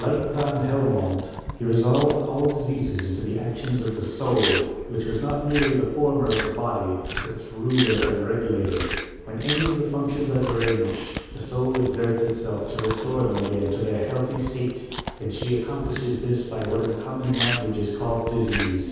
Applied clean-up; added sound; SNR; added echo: none; Chewing, mastication; 8 dB; reverberation time 1.2 s.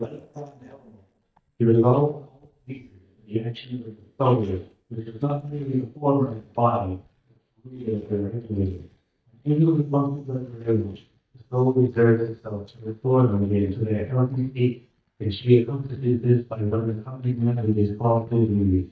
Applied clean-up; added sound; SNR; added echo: neural mask model DeepFilterNet 3.